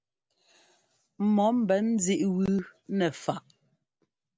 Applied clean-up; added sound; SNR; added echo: none; none; none; none.